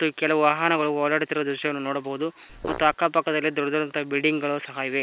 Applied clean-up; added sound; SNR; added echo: none; Fart; 9 dB; none.